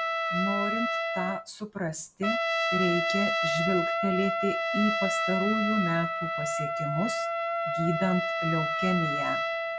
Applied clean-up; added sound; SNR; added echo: none; Trumpet; -2 dB; none.